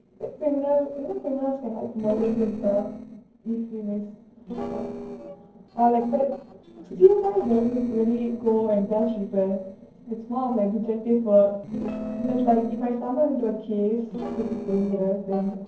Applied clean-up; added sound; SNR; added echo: neural separator model SepFormer DNS4.